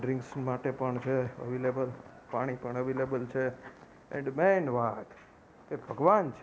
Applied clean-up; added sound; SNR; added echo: none; none; none; none.